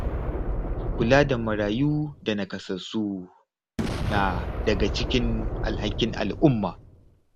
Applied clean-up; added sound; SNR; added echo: none; Boom; 4 dB; none.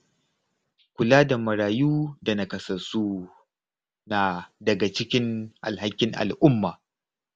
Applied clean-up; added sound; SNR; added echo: none; none; none; none.